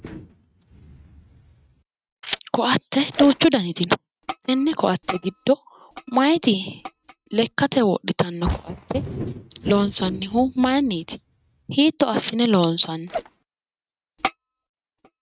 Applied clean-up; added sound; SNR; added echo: neural mask model RNNoise.